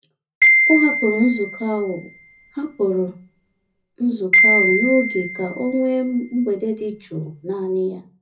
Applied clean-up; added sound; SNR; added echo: none; Marimba, xylophone; 0 dB; reverberation time 0.4 s.